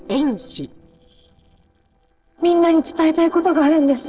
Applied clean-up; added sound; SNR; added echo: neural separator model SepFormer DNS4.